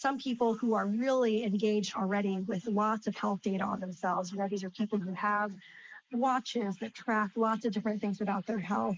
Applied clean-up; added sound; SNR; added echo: neural mask model Resemble Enhance denoiser.